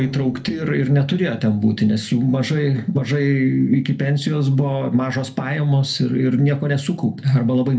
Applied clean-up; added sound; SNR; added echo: neural separator model SepFormer DNS4.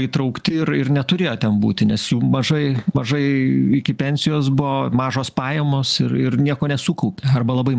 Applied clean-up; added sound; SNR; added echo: none; none; none; none.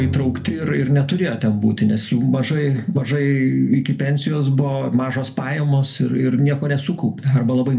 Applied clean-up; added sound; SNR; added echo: none; Drum; 17 dB; reverberation time 0.3 s.